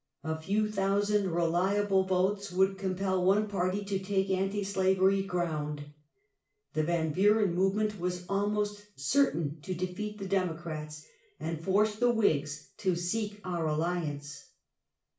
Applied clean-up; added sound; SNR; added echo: none; none; none; reverberation time 0.4 s.